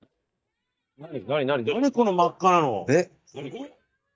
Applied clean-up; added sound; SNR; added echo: neural mask model DeepFilterNet 3.